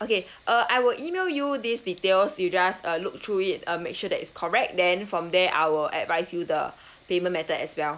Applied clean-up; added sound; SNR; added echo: none; none; none; none.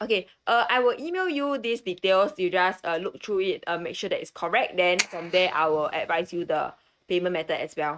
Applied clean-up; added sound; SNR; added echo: neural mask model RNNoise.